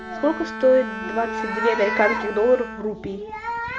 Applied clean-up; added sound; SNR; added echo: none; Bowed string instrument; 10 dB; none.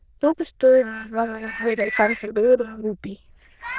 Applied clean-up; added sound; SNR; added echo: neural diffusion model UNIVERSE++.